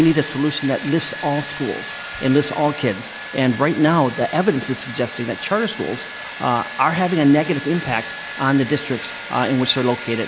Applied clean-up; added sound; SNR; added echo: none; Domestic sounds, home sounds; 12 dB; none.